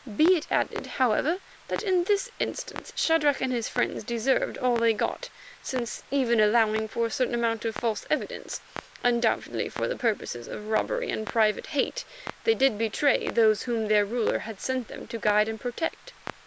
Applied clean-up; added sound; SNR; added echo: none; Clock; 17 dB; none.